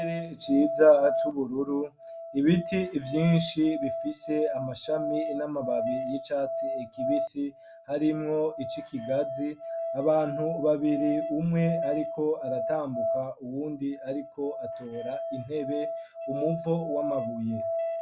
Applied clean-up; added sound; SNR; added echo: none; Musical instrument; 5 dB; none.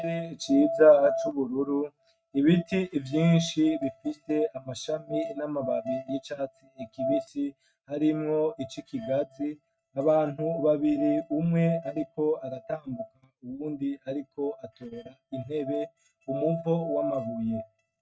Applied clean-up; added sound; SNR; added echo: neural mask model RNNoise.